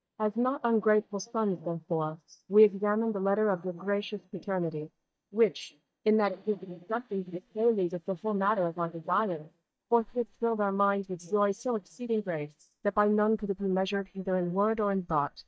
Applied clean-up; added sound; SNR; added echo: neural mask model DeepFilterNet 3.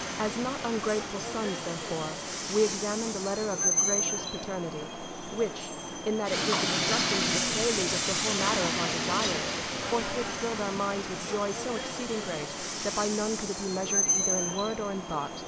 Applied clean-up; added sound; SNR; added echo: none; Train; -1 dB; none.